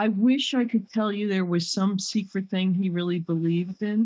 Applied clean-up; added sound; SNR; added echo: neural mask model DeepFilterNet 3.